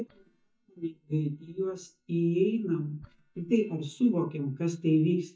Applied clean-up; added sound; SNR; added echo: neural mask model DeepFilterNet 3.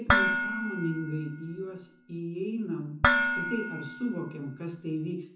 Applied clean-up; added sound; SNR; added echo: none; Dishes, pots, and pans; -4 dB; reverberation time 0.6 s.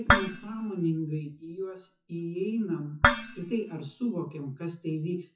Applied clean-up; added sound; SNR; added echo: classical method WPE with log-MMSE.